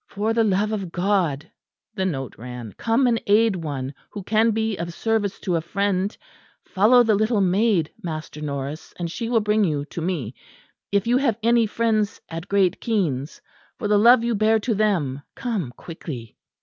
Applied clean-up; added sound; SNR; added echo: none; none; none; none.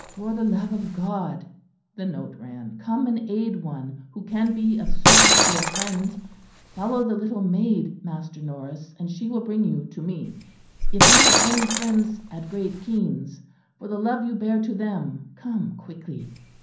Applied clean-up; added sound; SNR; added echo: none; Shatter; -2 dB; reverberation time 0.6 s.